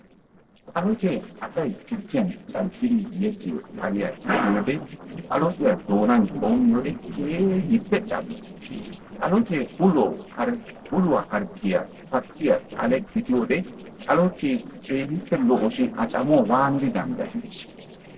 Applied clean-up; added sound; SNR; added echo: neural separator model SepFormer DNS4.